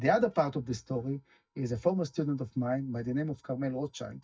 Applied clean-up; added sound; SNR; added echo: neural mask model DeepFilterNet 3.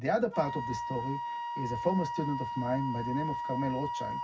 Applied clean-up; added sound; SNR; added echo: none; Wind instrument, woodwind instrument; 3 dB; reverberation time 0.4 s.